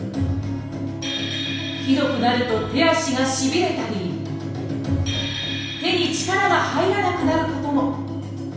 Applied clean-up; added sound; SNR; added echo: none; none; none; reverberation time 0.9 s.